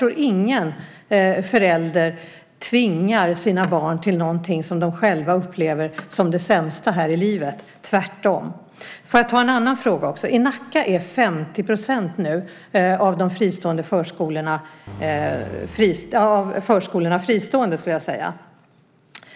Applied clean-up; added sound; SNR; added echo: none; Engine; 17 dB; none.